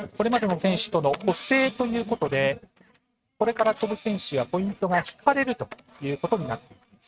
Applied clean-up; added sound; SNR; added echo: neural mask model RNNoise.